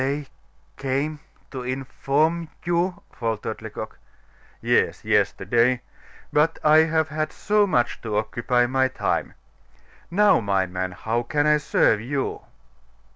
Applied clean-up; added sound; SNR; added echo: none; none; none; none.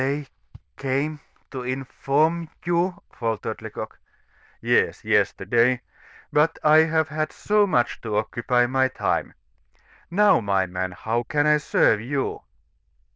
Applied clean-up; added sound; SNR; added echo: neural diffusion model UNIVERSE++.